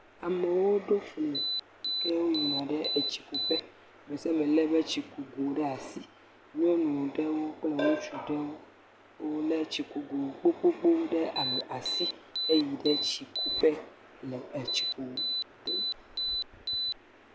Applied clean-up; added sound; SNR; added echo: none; Alarm; 3 dB; none.